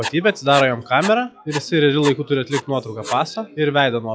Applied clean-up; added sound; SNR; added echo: classical method log-MMSE.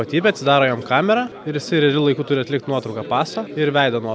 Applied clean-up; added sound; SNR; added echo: none; none; none; none.